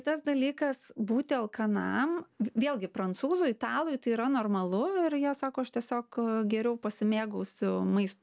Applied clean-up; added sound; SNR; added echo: none; none; none; none.